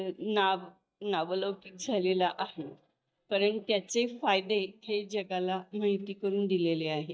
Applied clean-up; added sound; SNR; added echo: neural mask model DeepFilterNet 3.